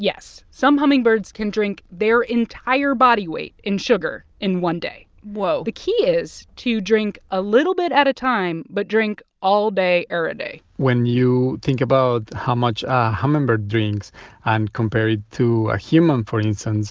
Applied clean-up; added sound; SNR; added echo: none; none; none; none.